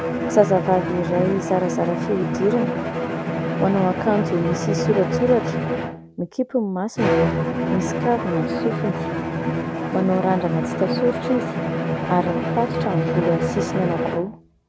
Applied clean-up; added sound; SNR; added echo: none; Bowed string instrument; 1 dB; none.